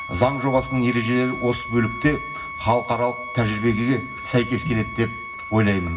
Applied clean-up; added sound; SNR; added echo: none; Bowed string instrument; 11 dB; reverberation time 0.4 s.